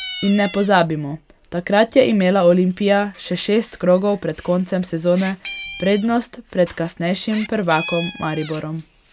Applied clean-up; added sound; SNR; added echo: none; Meow; 18 dB; none.